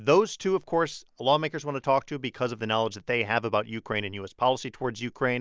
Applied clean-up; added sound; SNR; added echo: none; none; none; none.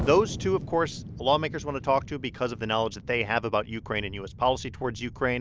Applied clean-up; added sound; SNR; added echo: none; Explosion; 11 dB; none.